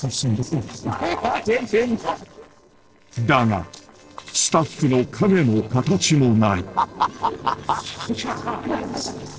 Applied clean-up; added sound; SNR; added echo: neural separator model SepFormer DNS4.